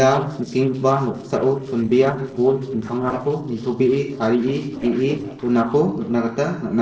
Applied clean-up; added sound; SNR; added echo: neural separator model SepFormer DNS4.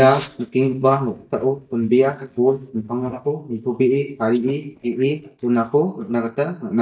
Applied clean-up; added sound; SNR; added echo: neural mask model DeepFilterNet 3.